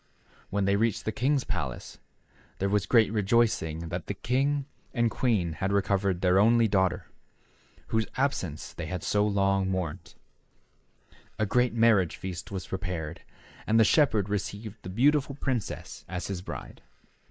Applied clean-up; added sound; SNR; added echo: neural mask model Resemble Enhance denoiser.